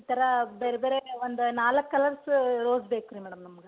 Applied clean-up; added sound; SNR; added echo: none; none; none; none.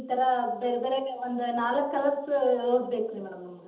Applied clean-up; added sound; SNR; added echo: none; none; none; reverberation time 1.2 s.